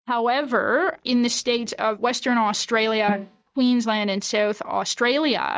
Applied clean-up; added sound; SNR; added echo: neural mask model DeepFilterNet 3.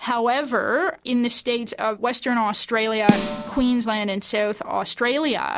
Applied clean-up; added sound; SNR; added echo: none; Snare drum; 3 dB; none.